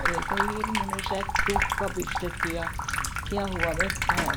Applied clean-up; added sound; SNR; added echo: none; Sink (filling or washing) / Water tap, faucet; -5 dB; none.